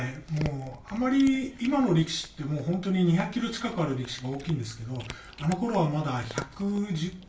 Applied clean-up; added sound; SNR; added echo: none; Cat; 16 dB; reverberation time 0.3 s.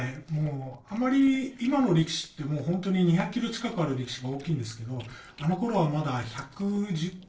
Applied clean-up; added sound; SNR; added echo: neural separator model SepFormer DNS4.